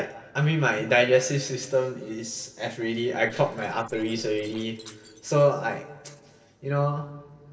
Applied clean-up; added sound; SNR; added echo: neural separator model SepFormer DNS4.